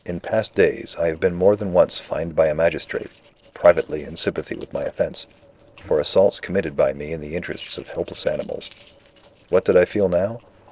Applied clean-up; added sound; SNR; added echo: neural separator model SepFormer DNS4.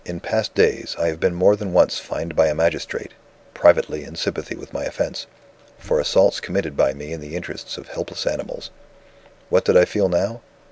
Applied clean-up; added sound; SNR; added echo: none; none; none; none.